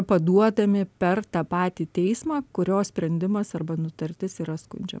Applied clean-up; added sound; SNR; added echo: none; none; none; none.